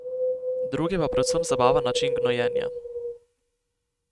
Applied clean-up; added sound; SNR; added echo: neural mask model RNNoise.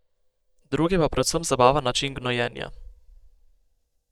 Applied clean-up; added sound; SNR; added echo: neural mask model DeepFilterNet 3.